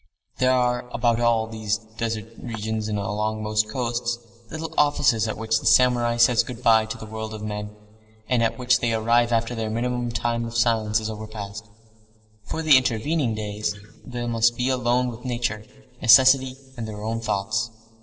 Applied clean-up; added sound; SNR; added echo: none; Acoustic guitar; 17 dB; reverberation time 2.4 s.